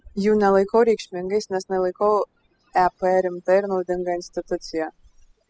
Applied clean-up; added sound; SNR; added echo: classical method spectral subtraction.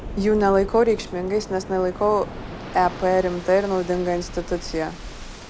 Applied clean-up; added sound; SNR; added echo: none; Waves, surf; 12 dB; none.